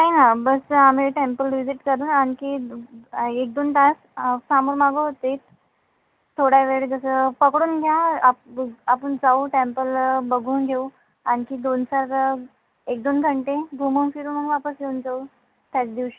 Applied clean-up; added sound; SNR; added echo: none; none; none; none.